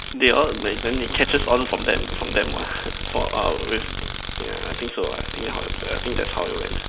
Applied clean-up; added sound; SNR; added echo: none; Tools; 4 dB; none.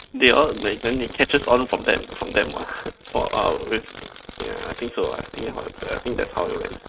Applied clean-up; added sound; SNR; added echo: neural mask model RNNoise.